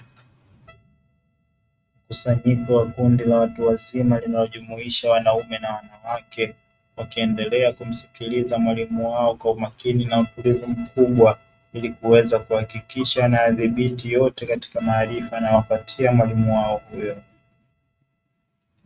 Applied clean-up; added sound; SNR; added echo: neural mask model RNNoise.